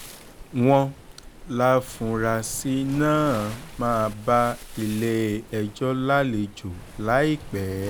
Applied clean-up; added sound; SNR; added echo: none; Waves, surf; 16 dB; none.